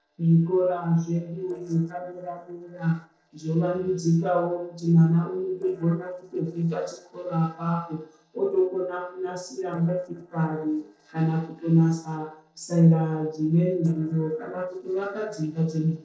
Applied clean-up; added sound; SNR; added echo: neural separator model SepFormer DNS4.